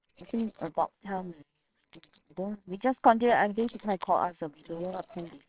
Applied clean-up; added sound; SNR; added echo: neural separator model SepFormer WHAMR!.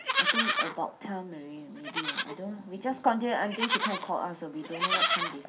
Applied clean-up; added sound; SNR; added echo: none; Livestock, farm animals, working animals; -1 dB; reverberation time 0.3 s.